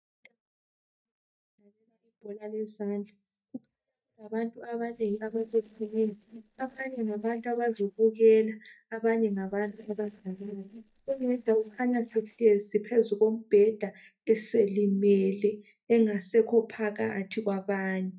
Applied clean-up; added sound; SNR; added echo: neural mask model DeepFilterNet 3.